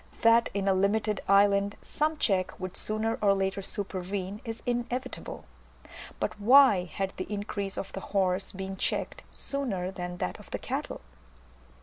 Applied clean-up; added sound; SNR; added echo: none; none; none; none.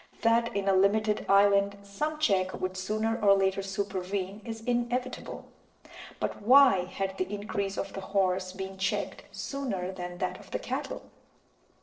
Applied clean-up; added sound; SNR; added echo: neural separator model SepFormer DNS4.